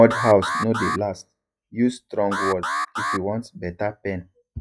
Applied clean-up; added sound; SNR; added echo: classical method log-MMSE.